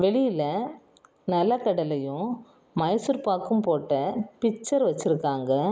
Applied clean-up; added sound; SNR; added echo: none; none; none; none.